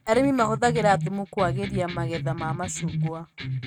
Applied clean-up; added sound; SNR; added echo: neural mask model RNNoise.